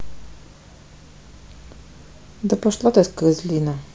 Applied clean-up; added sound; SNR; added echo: none; none; none; none.